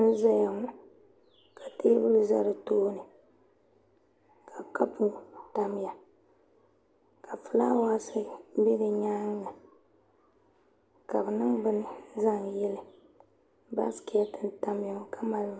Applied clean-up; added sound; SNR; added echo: none; none; none; none.